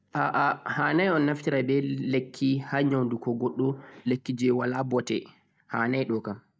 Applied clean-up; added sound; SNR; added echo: none; none; none; none.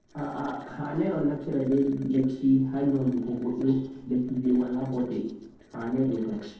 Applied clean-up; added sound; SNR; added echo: neural separator model SepFormer DNS4.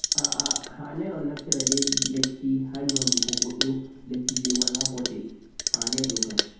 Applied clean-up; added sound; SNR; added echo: none; Clock; -2 dB; reverberation time 0.9 s.